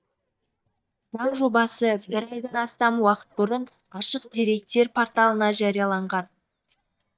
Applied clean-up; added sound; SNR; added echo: neural mask model DeepFilterNet 3.